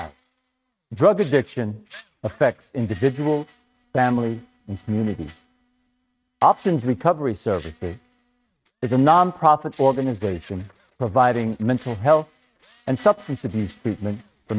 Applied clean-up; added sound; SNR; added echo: neural mask model RNNoise.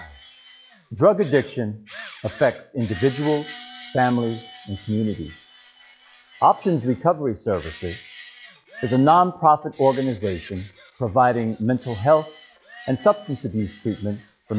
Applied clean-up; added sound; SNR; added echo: classical method log-MMSE.